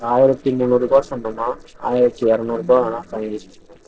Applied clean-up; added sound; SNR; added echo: neural separator model SepFormer DNS4.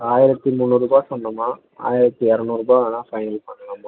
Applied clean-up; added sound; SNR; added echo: none; none; none; none.